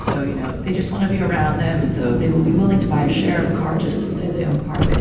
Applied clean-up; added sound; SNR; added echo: none; Car; 0 dB; reverberation time 0.9 s.